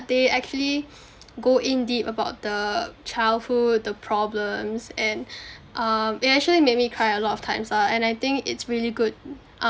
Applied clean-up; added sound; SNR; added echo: none; none; none; none.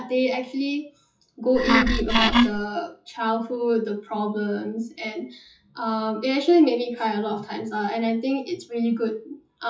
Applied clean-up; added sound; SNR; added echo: classical method WPE with log-MMSE.